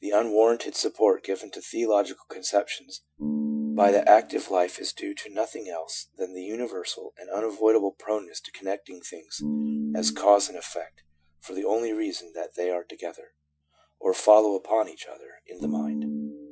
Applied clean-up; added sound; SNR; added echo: classical method Wiener filter.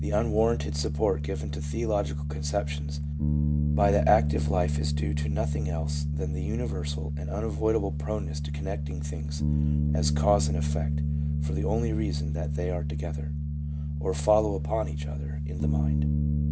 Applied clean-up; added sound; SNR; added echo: none; Bass guitar; -3 dB; none.